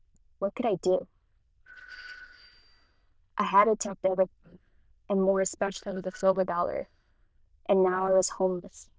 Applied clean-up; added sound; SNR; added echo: neural diffusion model UNIVERSE++.